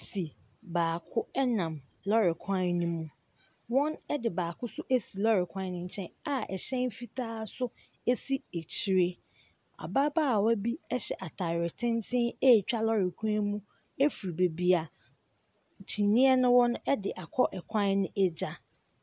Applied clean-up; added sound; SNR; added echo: none; none; none; none.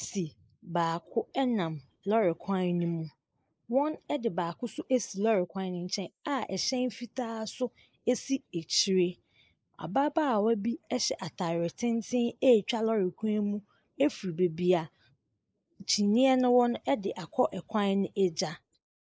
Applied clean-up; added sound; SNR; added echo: neural mask model Resemble Enhance denoiser.